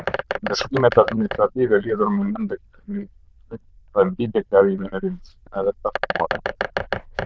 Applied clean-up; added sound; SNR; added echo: neural diffusion model UNIVERSE++.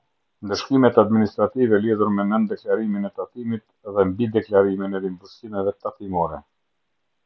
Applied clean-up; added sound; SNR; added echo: none; none; none; none.